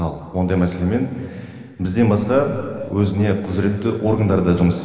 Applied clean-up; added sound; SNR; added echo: none; none; none; reverberation time 2.5 s.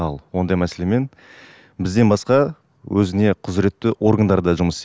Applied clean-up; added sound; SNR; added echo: none; none; none; none.